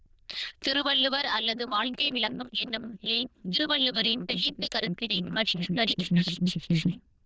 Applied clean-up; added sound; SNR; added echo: neural diffusion model UNIVERSE++.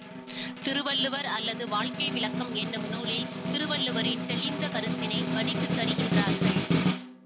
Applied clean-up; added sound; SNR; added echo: none; Snare drum; -2 dB; none.